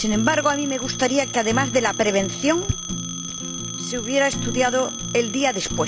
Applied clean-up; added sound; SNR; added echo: none; Telephone + Fire; 7 dB; none.